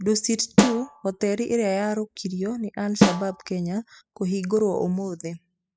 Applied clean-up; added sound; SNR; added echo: classical method spectral subtraction.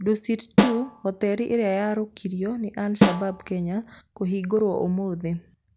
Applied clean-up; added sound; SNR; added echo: none; Snare drum; 0 dB; none.